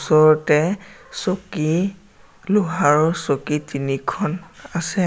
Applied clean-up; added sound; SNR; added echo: none; none; none; none.